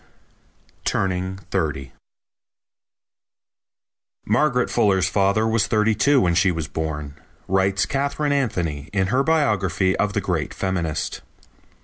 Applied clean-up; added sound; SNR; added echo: none; none; none; none.